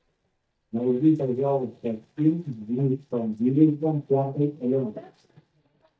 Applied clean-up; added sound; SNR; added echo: neural mask model DeepFilterNet 3.